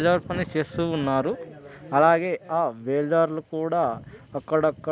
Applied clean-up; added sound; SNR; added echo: none; none; none; none.